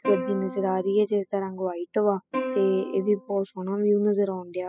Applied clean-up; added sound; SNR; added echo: classical method spectral subtraction.